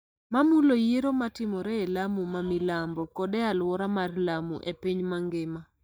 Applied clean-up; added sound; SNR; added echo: neural mask model DeepFilterNet 3.